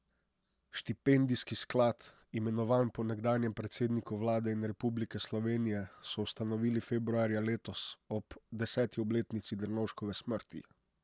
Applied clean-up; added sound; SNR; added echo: none; none; none; none.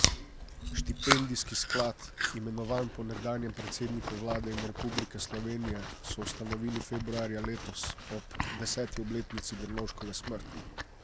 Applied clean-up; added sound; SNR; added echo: none; Chewing, mastication; 0 dB; none.